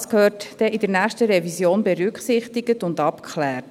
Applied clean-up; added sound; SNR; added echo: none; none; none; none.